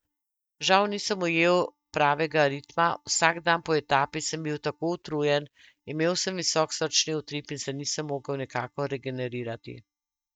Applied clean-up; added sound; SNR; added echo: neural mask model DeepFilterNet 3.